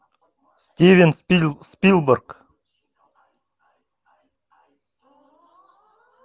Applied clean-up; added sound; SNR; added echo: none; none; none; none.